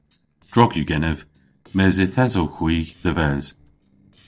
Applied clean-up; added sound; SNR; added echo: neural separator model SepFormer DNS4.